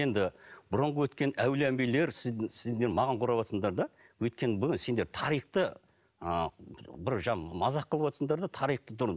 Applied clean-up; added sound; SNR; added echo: none; none; none; none.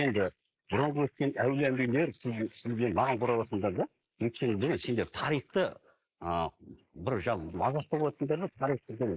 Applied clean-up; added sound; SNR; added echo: neural mask model Resemble Enhance denoiser.